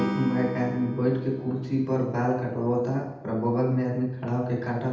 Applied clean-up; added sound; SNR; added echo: none; Acoustic guitar / Strum; 11 dB; reverberation time 0.8 s.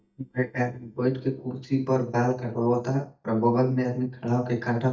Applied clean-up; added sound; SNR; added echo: neural mask model DeepFilterNet 3.